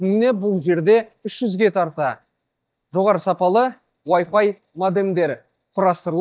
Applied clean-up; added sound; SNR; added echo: neural mask model DeepFilterNet 3.